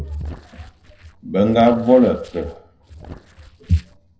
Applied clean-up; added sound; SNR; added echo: neural separator model SepFormer DNS4.